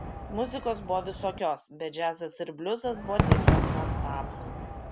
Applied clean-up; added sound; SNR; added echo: none; Crowd / Cheering / Fireworks; -4 dB; none.